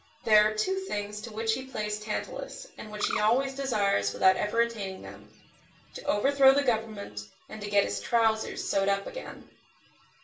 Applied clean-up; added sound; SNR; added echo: none; Bird; 16 dB; reverberation time 0.3 s.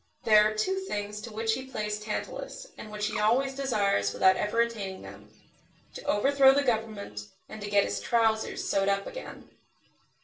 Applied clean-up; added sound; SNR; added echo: neural separator model SepFormer DNS4.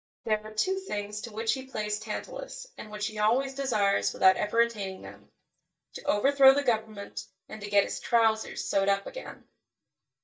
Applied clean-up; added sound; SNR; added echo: neural mask model DeepFilterNet 3.